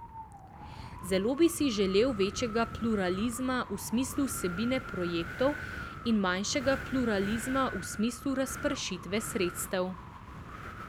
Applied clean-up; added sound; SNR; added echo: none; Wind; 10 dB; none.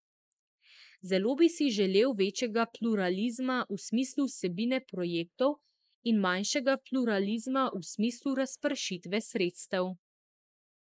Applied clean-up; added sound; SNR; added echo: neural mask model Resemble Enhance denoiser.